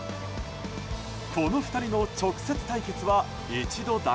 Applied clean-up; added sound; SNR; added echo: none; none; none; none.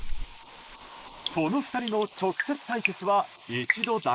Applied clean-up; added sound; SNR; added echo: neural mask model Resemble Enhance denoiser.